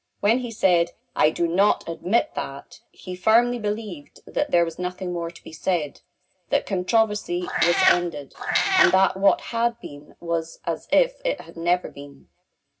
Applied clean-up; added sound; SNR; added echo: none; Meow; -1 dB; reverberation time 0.4 s.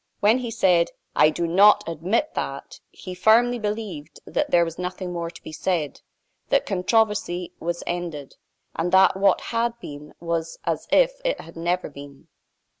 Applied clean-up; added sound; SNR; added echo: none; none; none; none.